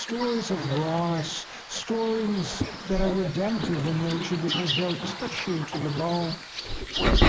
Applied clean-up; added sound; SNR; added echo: neural mask model Resemble Enhance denoiser.